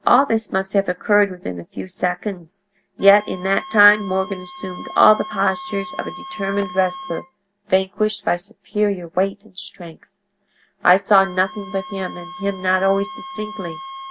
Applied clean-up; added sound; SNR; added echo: none; Wind instrument, woodwind instrument; 16 dB; none.